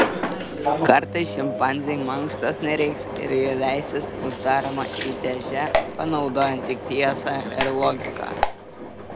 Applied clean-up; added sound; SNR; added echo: none; Engine; 5 dB; none.